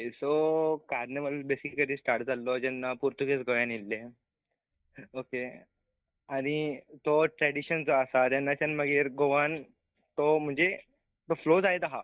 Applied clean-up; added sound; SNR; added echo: neural mask model DeepFilterNet 3.